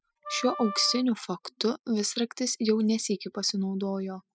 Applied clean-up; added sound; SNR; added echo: classical method spectral subtraction.